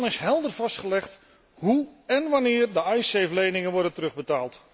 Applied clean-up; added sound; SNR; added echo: none; none; none; none.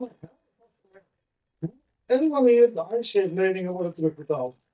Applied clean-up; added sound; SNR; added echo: neural mask model DeepFilterNet 3.